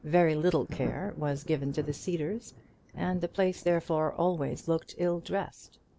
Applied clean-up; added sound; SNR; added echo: none; Thunder; 17 dB; none.